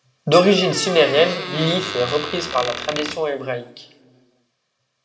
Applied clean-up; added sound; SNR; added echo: none; Squeak; 9 dB; reverberation time 1.4 s.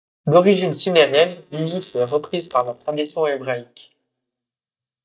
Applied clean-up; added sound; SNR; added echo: neural mask model DeepFilterNet 3.